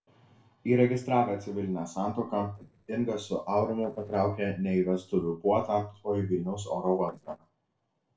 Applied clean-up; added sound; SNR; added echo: neural separator model SepFormer DNS4.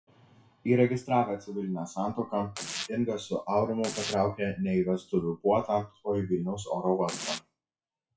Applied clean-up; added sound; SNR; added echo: classical method WPE with log-MMSE.